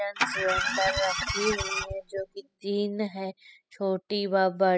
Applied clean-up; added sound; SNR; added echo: classical method spectral subtraction.